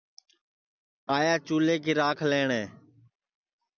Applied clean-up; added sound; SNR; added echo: none; none; none; none.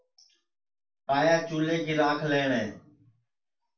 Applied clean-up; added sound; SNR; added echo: none; none; none; reverberation time 0.3 s.